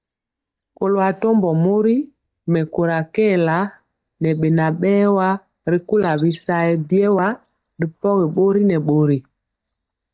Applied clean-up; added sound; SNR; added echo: neural mask model DeepFilterNet 3.